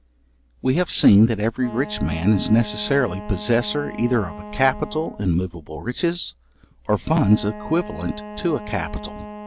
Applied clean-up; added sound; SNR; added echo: none; Wind instrument, woodwind instrument; 15 dB; none.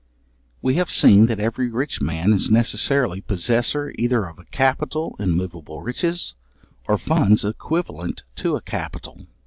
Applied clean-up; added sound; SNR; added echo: none; none; none; none.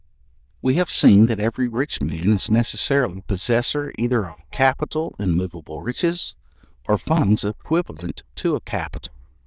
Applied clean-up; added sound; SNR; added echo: neural diffusion model UNIVERSE++.